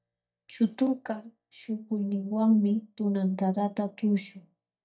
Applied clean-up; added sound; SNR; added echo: neural mask model DeepFilterNet 3.